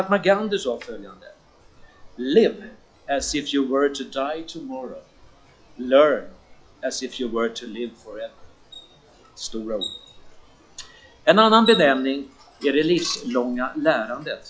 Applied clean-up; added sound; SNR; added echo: classical method log-MMSE.